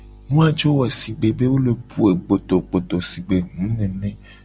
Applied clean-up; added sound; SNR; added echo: none; none; none; none.